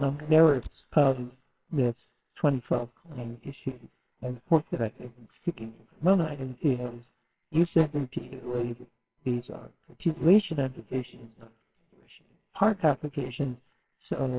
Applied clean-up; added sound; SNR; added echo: neural separator model SepFormer WHAMR!.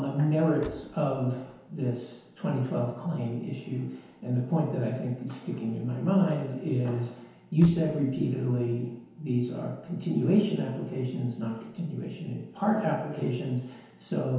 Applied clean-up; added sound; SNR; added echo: none; Slam; 19 dB; reverberation time 1.0 s.